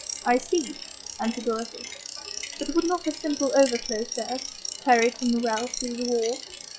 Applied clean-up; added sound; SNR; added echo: classical method log-MMSE.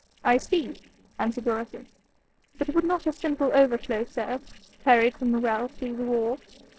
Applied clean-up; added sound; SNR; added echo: neural separator model SepFormer DNS4.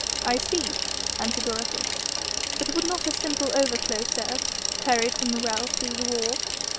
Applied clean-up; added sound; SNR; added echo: none; Bicycle; -2 dB; none.